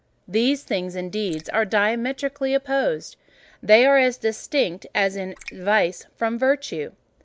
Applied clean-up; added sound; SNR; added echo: neural mask model Resemble Enhance denoiser.